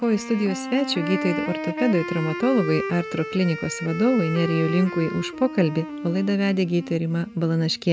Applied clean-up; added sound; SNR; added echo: none; Wind instrument, woodwind instrument; 8 dB; none.